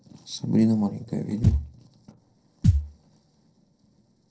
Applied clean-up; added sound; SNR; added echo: neural separator model SepFormer DNS4.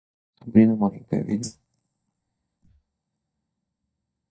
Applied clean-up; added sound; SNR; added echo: neural mask model DeepFilterNet 3.